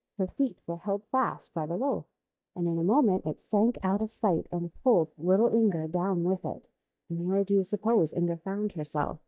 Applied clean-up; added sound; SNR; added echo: neural mask model DeepFilterNet 3.